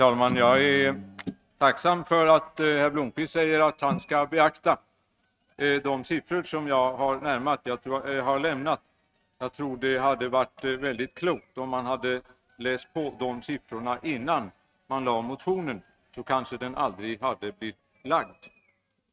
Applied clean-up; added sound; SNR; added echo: neural mask model RNNoise.